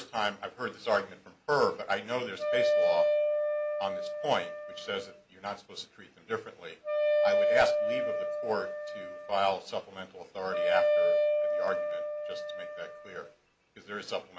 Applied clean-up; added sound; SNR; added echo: none; Wind instrument, woodwind instrument; -5 dB; none.